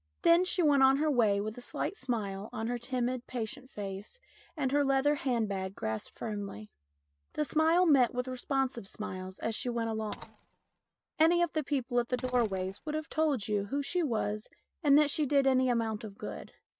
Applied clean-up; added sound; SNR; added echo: neural mask model RNNoise.